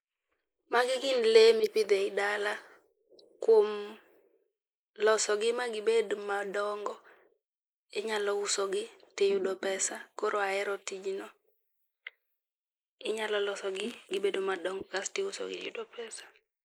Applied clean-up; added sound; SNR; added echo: neural mask model Resemble Enhance denoiser.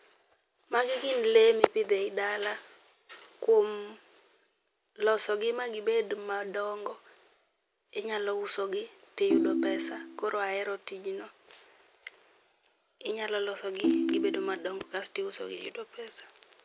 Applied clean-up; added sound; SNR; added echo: none; Ringtone; 0 dB; none.